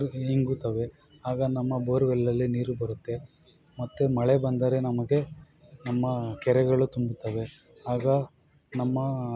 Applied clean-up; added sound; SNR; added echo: none; none; none; none.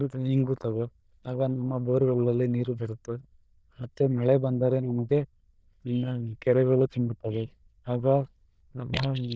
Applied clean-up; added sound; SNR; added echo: neural diffusion model UNIVERSE++.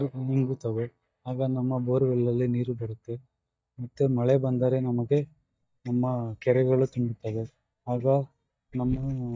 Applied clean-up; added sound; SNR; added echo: neural mask model DeepFilterNet 3.